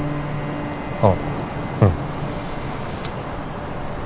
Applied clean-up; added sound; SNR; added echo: none; Bowed string instrument; 8 dB; none.